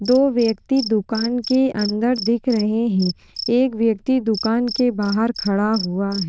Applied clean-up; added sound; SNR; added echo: neural diffusion model UNIVERSE++.